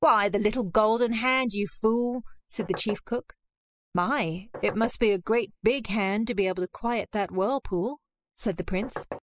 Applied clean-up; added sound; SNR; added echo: classical method spectral subtraction.